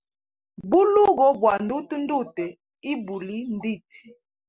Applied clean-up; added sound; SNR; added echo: none; none; none; none.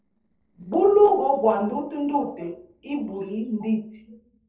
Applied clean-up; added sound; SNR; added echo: neural separator model SepFormer DNS4.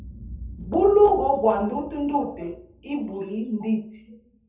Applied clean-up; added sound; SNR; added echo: none; Boom; 18 dB; reverberation time 0.7 s.